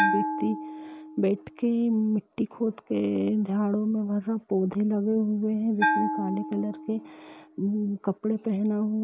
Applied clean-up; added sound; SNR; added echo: none; Bell; 7 dB; none.